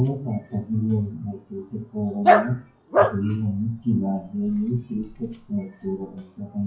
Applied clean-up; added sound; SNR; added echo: classical method WPE with log-MMSE.